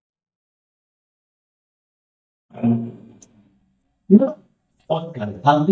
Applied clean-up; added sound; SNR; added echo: neural mask model DeepFilterNet 3.